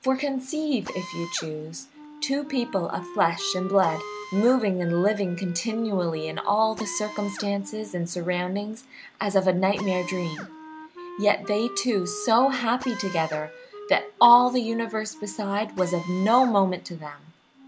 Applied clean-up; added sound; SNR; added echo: none; Drill + Wind instrument, woodwind instrument; 16 dB; none.